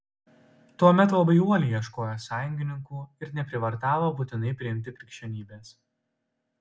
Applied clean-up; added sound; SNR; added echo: none; none; none; none.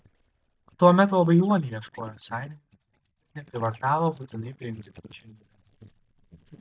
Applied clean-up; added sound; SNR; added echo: neural mask model DeepFilterNet 3.